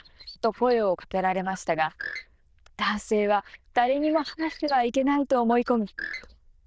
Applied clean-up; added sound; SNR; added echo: neural diffusion model UNIVERSE++.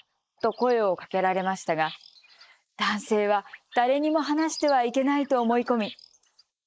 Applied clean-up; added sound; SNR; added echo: neural mask model Resemble Enhance denoiser.